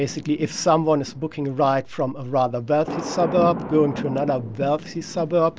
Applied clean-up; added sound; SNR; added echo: none; Thunder; 11 dB; none.